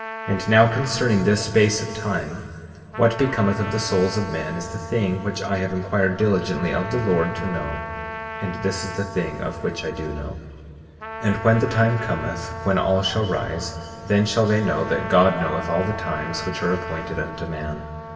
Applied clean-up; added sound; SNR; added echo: none; Trumpet; 11 dB; reverberation time 2.3 s.